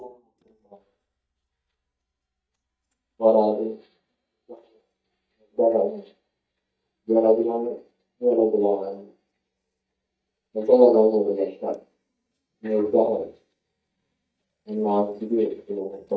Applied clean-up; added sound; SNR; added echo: neural mask model DeepFilterNet 3.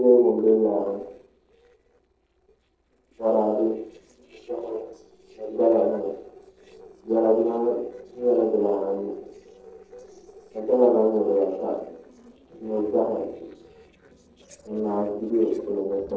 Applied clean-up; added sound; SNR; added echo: neural separator model SepFormer DNS4.